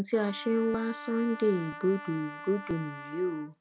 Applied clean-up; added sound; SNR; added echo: none; Trumpet; 13 dB; none.